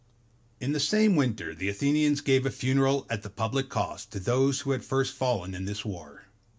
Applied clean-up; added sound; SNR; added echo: none; none; none; none.